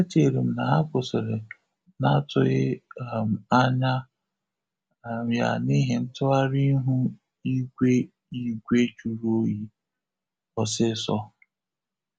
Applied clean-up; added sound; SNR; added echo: none; none; none; none.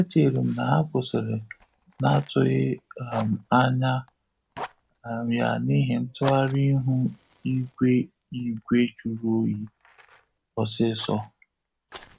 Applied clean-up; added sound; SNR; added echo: none; Fire; 19 dB; none.